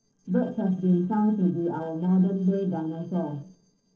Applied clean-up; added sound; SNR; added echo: neural separator model SepFormer DNS4.